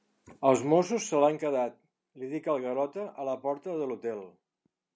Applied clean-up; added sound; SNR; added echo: none; none; none; none.